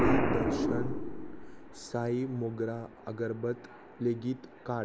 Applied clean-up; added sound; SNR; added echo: none; Explosion; -1 dB; none.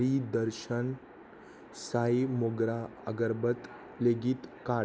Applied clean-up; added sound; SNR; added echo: none; none; none; none.